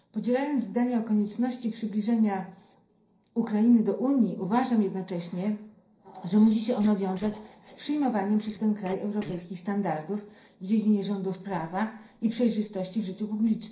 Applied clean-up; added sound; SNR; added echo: neural separator model SepFormer DNS4.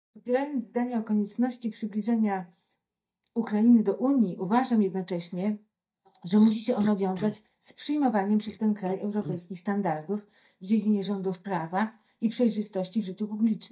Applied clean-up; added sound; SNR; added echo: neural mask model DeepFilterNet 3.